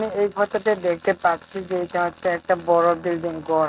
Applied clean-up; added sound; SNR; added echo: neural mask model RNNoise.